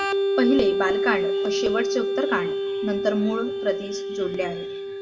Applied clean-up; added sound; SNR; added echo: none; Organ; -1 dB; reverberation time 0.3 s.